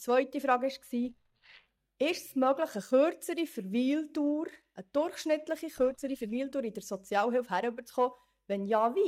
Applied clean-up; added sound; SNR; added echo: neural mask model DeepFilterNet 3.